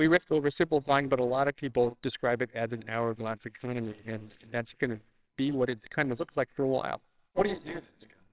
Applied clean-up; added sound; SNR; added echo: neural separator model SepFormer WHAMR!.